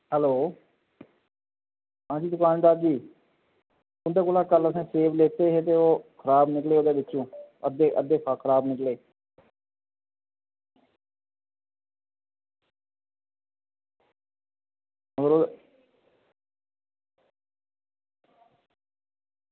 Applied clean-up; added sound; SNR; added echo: none; none; none; none.